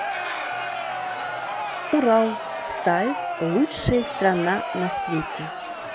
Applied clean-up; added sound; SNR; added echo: none; Crowd; 4 dB; none.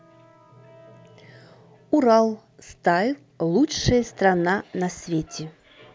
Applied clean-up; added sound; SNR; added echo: none; none; none; none.